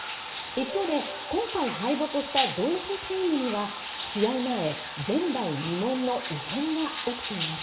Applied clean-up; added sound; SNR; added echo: none; Bathtub (filling or washing); 6 dB; reverberation time 0.6 s.